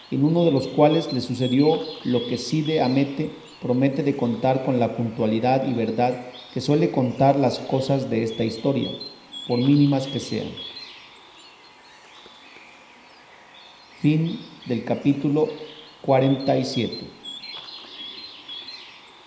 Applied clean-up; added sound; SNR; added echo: none; Bird; 18 dB; reverberation time 0.9 s.